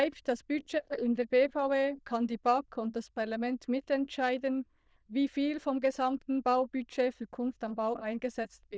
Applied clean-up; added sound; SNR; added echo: neural diffusion model UNIVERSE++.